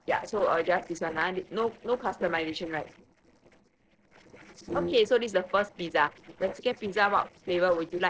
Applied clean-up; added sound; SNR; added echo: neural separator model SepFormer DNS4.